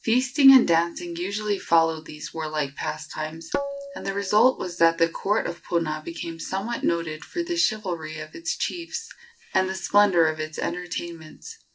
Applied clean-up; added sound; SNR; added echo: none; Tabla; 9 dB; none.